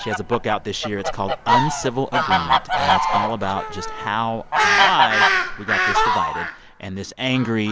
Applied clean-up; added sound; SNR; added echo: none; Fowl; -4 dB; none.